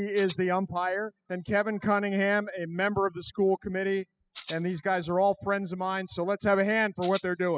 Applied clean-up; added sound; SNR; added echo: classical method spectral subtraction.